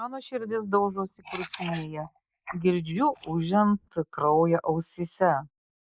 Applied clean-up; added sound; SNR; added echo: neural mask model Resemble Enhance denoiser.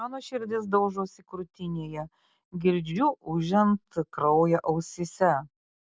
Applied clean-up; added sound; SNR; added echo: none; none; none; none.